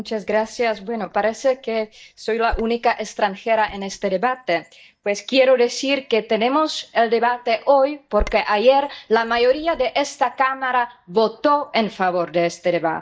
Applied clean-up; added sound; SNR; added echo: neural mask model DeepFilterNet 3.